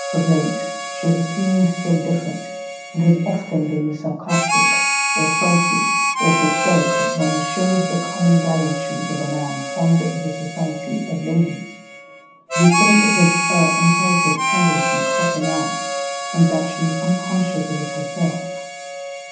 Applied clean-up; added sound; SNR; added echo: none; Harmonica; 2 dB; reverberation time 0.8 s.